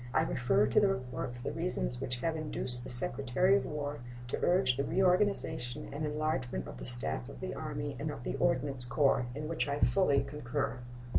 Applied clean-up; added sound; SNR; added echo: none; none; none; none.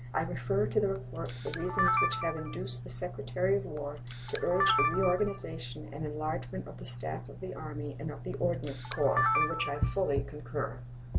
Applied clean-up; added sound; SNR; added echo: none; Camera; 2 dB; none.